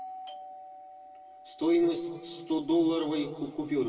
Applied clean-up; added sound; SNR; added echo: none; Doorbell; 18 dB; reverberation time 1.7 s.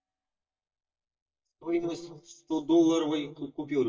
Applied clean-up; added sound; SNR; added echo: neural mask model DeepFilterNet 3.